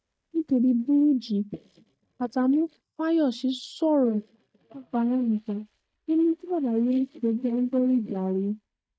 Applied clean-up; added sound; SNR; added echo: neural mask model DeepFilterNet 3.